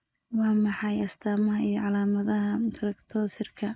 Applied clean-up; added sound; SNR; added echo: neural mask model Resemble Enhance denoiser.